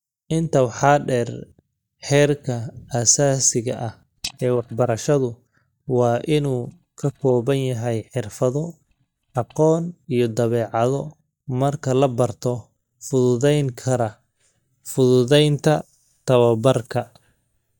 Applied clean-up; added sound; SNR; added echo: neural mask model DeepFilterNet 3.